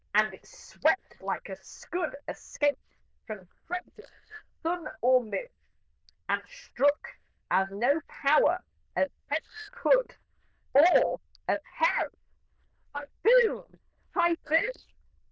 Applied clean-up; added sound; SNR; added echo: neural diffusion model UNIVERSE++.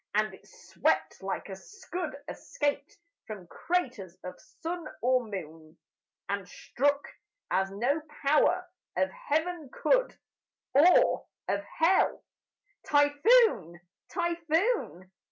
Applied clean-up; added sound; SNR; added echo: none; none; none; none.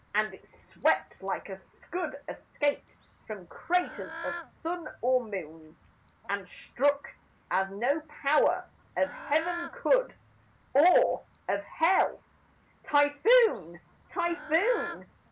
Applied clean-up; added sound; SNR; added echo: none; Bird / Fowl; 17 dB; none.